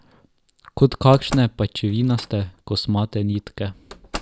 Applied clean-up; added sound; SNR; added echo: none; Slam; 17 dB; none.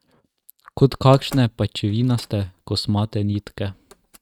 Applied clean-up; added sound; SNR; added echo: neural mask model RNNoise.